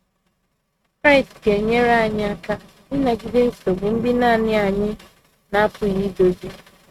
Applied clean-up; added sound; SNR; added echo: neural mask model RNNoise.